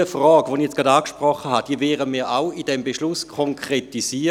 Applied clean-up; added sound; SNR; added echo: none; none; none; none.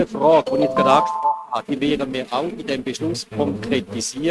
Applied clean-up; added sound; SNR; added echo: neural mask model RNNoise.